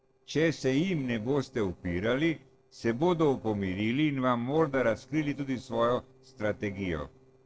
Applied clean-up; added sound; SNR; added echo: neural separator model SepFormer DNS4.